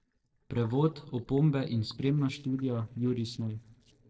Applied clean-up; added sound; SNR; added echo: neural separator model SepFormer DNS4.